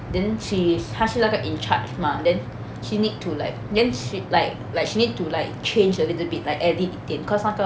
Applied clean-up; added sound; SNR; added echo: none; none; none; none.